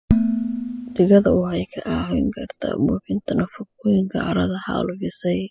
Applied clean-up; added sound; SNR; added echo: classical method spectral subtraction.